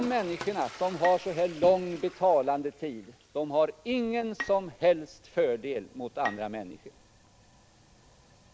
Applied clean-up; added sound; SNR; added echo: none; Toilet flush + Bowed string instrument; 15 dB; none.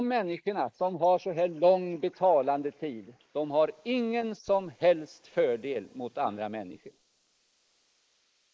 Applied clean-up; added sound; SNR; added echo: neural mask model Resemble Enhance denoiser.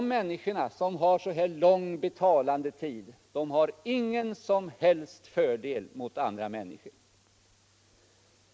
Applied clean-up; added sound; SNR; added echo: none; none; none; none.